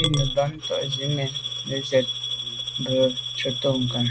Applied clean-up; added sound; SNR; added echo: none; Coin (dropping) / Glass; 4 dB; none.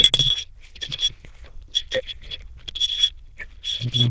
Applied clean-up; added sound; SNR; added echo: neural diffusion model UNIVERSE++.